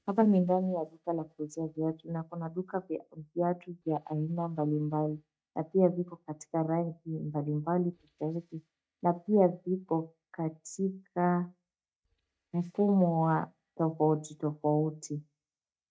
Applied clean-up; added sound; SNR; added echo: neural mask model DeepFilterNet 3.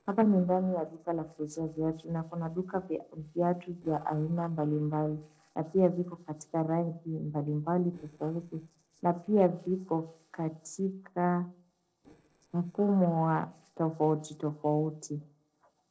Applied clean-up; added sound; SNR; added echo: neural separator model SepFormer DNS4.